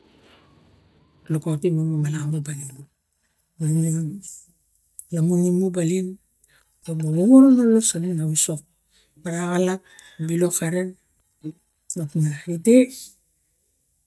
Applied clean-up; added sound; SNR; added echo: neural mask model DeepFilterNet 3.